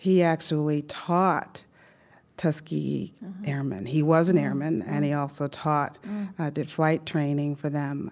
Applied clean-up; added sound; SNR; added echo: none; none; none; none.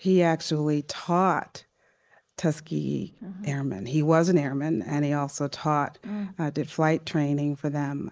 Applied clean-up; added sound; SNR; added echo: neural mask model Resemble Enhance denoiser.